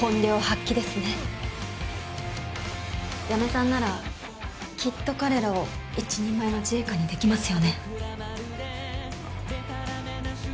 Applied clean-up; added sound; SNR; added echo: none; none; none; none.